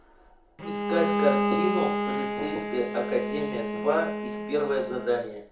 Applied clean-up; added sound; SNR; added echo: none; Bowed string instrument; 0 dB; reverberation time 0.5 s.